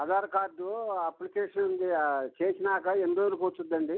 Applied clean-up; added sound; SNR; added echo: none; none; none; none.